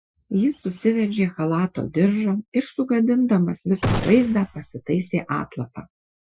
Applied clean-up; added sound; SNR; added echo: classical method Wiener filter.